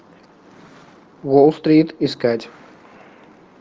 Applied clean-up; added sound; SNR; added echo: none; none; none; none.